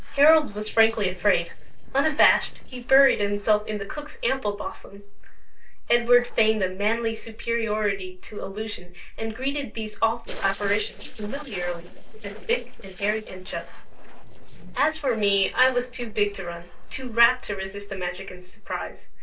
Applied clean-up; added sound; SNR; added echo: neural separator model SepFormer DNS4.